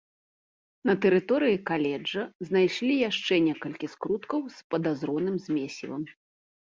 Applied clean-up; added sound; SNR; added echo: none; none; none; none.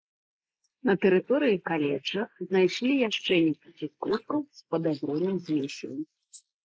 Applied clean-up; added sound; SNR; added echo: neural mask model Resemble Enhance denoiser.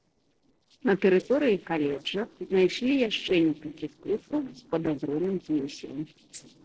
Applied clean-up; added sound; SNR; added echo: neural separator model SepFormer DNS4.